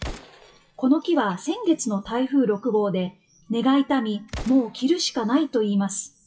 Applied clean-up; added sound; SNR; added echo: classical method WPE with log-MMSE.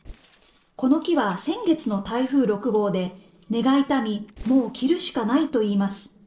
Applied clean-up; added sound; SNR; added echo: neural separator model SepFormer DNS4.